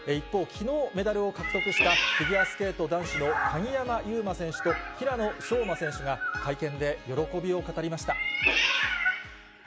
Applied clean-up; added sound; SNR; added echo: none; Meow; 1 dB; none.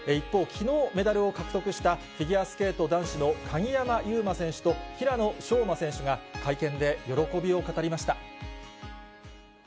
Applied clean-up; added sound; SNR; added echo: none; none; none; none.